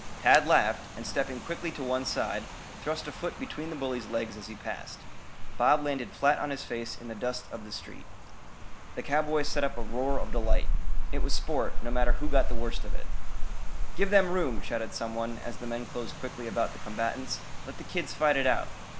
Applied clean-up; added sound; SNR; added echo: none; Rain; -5 dB; none.